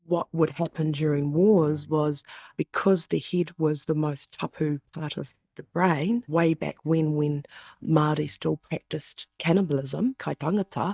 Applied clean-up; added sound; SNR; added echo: neural mask model DeepFilterNet 3.